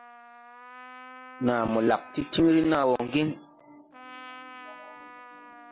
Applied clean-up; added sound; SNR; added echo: none; Trumpet; 19 dB; none.